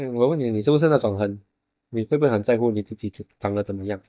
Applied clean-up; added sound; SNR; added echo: neural mask model DeepFilterNet 3.